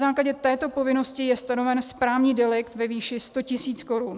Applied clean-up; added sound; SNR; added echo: none; none; none; none.